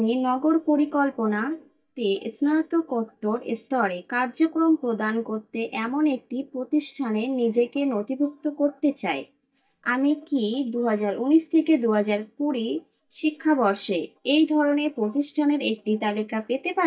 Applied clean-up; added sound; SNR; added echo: neural mask model DeepFilterNet 3.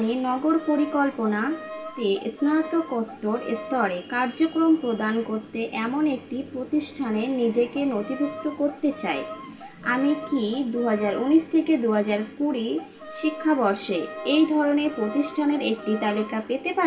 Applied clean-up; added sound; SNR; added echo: none; Bowed string instrument; 14 dB; reverberation time 0.2 s.